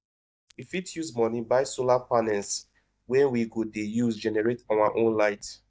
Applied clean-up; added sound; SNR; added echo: neural mask model DeepFilterNet 3.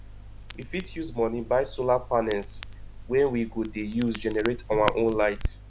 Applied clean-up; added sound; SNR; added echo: none; Crackle; 9 dB; none.